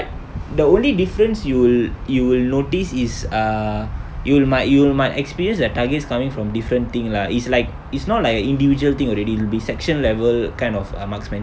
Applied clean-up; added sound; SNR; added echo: none; none; none; none.